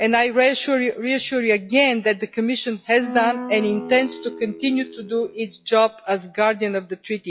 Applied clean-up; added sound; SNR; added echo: classical method log-MMSE.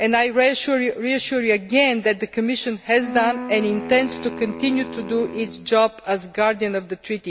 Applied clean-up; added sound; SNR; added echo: none; Wind instrument, woodwind instrument; 12 dB; none.